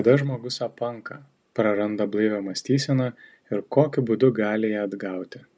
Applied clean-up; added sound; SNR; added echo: none; none; none; none.